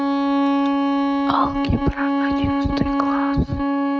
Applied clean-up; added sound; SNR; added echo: neural mask model RNNoise.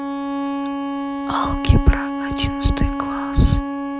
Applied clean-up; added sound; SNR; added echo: none; Bowed string instrument; 4 dB; none.